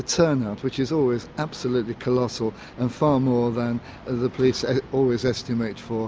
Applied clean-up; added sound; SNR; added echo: none; none; none; none.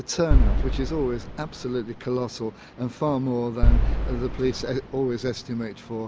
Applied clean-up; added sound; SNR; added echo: none; Boom; -4 dB; none.